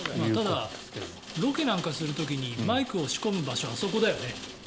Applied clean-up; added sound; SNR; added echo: none; Rain; 11 dB; none.